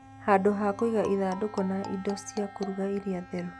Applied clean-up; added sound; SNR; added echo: none; Marimba, xylophone + Bowed string instrument; 15 dB; none.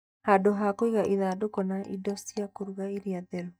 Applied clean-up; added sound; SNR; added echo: neural mask model DeepFilterNet 3.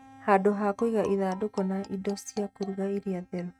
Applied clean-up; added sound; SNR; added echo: neural mask model RNNoise.